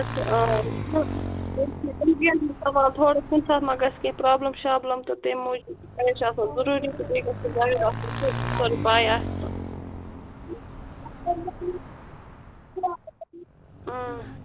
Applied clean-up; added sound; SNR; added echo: none; Motorcycle / Engine; 9 dB; none.